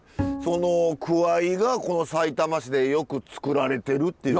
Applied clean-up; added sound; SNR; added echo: none; Bowed string instrument; 10 dB; none.